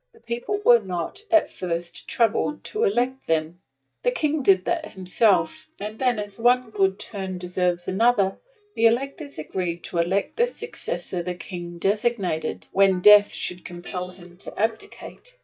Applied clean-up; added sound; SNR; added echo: neural mask model DeepFilterNet 3.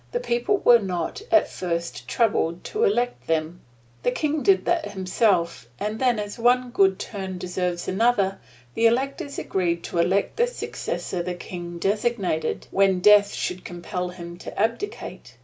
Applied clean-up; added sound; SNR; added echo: none; none; none; none.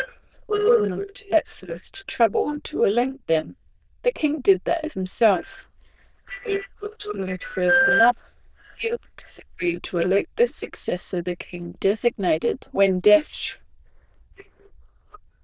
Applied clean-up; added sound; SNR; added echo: neural diffusion model UNIVERSE++.